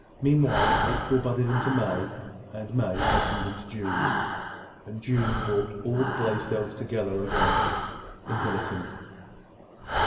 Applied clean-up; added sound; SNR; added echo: none; Breathing; 1 dB; reverberation time 2.0 s.